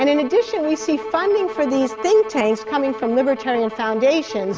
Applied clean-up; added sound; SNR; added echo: none; Bowed string instrument; 12 dB; none.